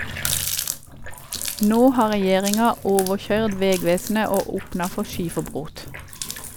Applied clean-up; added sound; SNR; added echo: none; Water tap, faucet; 9 dB; none.